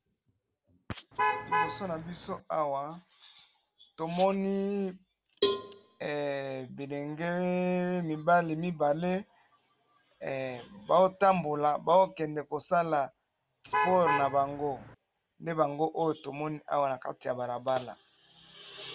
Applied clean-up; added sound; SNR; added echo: none; Alarm / Truck + Cowbell; 3 dB; none.